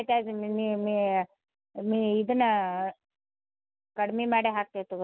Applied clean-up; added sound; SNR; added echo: none; none; none; none.